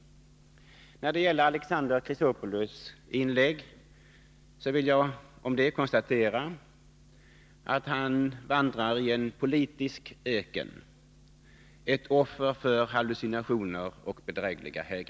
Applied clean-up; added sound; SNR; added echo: none; none; none; none.